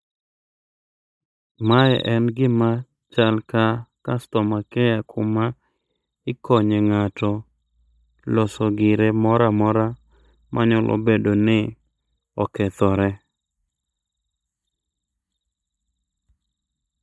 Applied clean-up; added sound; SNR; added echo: neural mask model DeepFilterNet 3.